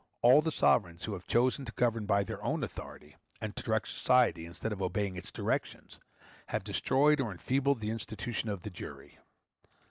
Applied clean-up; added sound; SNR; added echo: none; none; none; none.